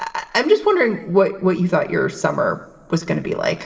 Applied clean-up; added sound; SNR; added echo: none; none; none; reverberation time 2.5 s.